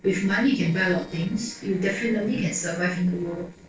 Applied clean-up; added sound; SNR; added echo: neural separator model SepFormer DNS4.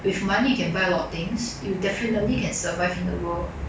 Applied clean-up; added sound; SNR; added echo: none; none; none; none.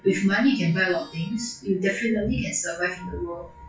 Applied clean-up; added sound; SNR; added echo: classical method WPE with log-MMSE.